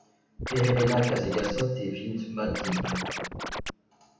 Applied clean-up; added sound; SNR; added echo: none; Scratching (performance technique); 5 dB; reverberation time 0.9 s.